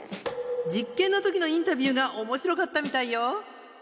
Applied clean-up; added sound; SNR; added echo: none; Snare drum; 17 dB; none.